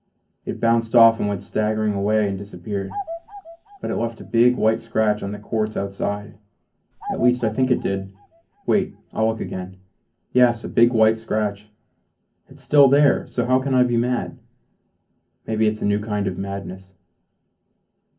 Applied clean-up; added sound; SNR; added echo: none; Bird vocalization, bird call, bird song; 14 dB; reverberation time 0.3 s.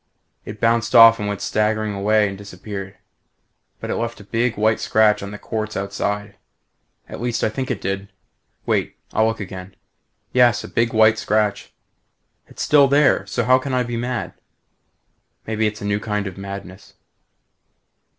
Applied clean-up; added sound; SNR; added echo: none; none; none; none.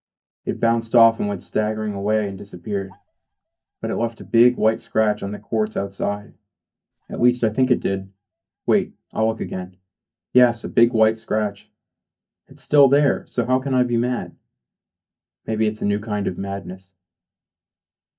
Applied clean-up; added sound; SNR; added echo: neural mask model DeepFilterNet 3.